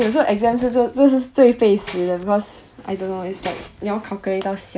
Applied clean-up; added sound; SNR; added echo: none; Tambourine; 11 dB; none.